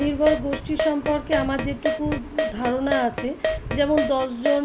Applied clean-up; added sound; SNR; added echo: none; Keyboard (musical); 4 dB; none.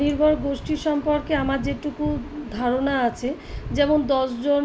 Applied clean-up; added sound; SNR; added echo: none; none; none; none.